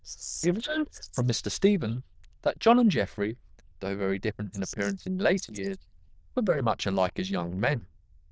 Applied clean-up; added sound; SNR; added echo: neural diffusion model UNIVERSE++.